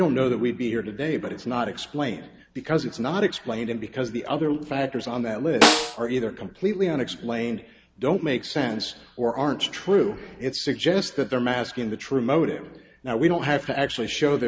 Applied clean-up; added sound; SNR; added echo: none; Snare drum; -2 dB; none.